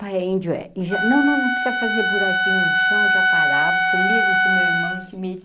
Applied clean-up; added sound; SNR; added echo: none; Wind instrument, woodwind instrument; -5 dB; none.